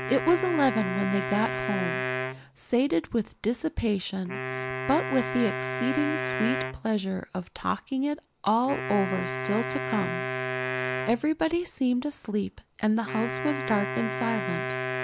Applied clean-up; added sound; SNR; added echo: none; Wind instrument, woodwind instrument; 5 dB; none.